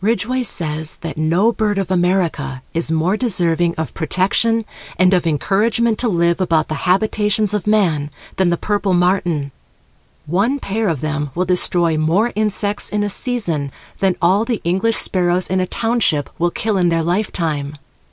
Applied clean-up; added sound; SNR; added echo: none; none; none; none.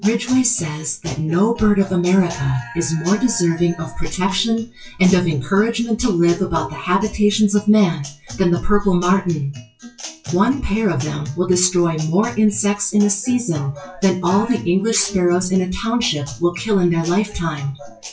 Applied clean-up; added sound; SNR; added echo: classical method WPE with log-MMSE.